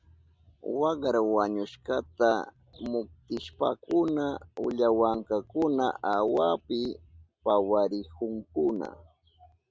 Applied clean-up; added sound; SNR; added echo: none; none; none; none.